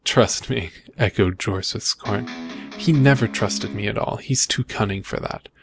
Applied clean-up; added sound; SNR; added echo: none; Electric guitar; 10 dB; none.